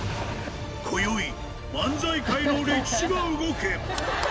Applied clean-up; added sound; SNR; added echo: none; none; none; none.